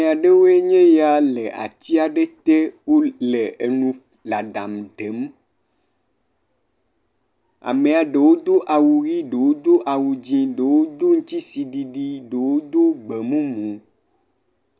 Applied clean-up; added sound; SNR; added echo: none; none; none; none.